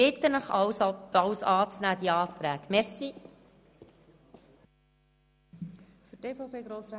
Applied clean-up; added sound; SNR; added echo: none; none; none; none.